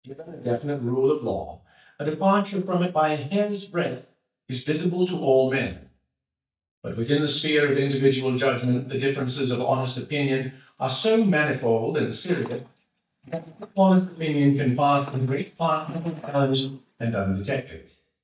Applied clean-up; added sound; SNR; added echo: neural mask model DeepFilterNet 3.